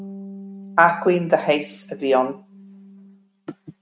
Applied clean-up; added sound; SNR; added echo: neural mask model RNNoise.